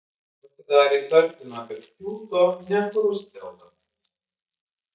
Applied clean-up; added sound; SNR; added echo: neural mask model DeepFilterNet 3.